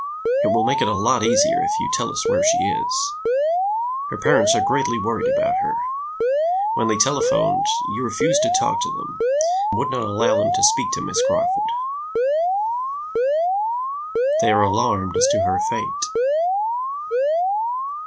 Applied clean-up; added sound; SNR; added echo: none; Alarm; -5 dB; none.